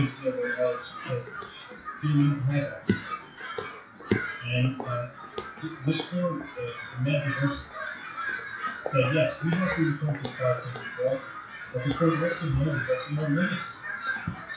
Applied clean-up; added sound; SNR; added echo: classical method WPE with log-MMSE.